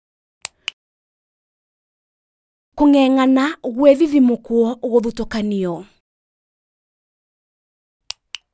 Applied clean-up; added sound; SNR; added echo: none; none; none; none.